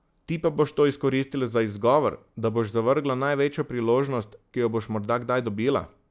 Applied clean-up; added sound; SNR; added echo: none; none; none; none.